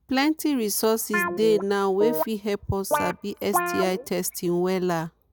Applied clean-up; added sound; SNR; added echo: none; Guitar; 5 dB; none.